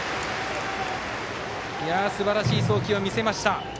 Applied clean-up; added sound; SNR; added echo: none; none; none; none.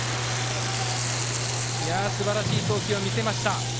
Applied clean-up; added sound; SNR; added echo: none; Sink (filling or washing) / Water tap, faucet + Mechanical fan / Engine; 0 dB; none.